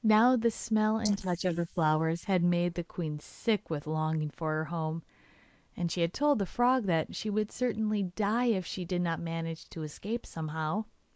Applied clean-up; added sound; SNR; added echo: neural mask model Resemble Enhance denoiser.